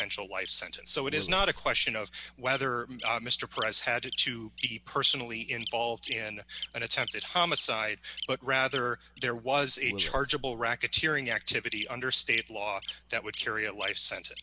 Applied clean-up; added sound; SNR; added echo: none; Bird vocalization, bird call, bird song; 15 dB; none.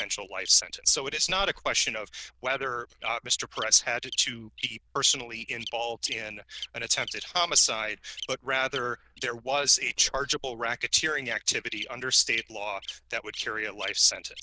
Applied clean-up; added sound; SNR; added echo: neural diffusion model UNIVERSE++.